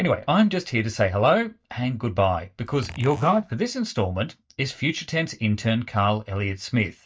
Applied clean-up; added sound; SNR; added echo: neural mask model DeepFilterNet 3.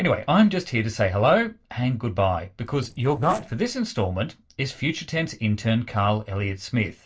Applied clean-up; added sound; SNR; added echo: neural separator model SepFormer DNS4.